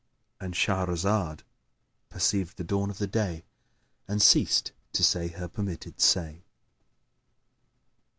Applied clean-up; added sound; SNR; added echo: none; none; none; none.